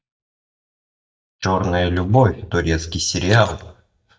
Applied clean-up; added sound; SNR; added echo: neural mask model DeepFilterNet 3.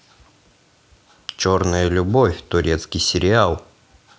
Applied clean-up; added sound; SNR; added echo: none; none; none; none.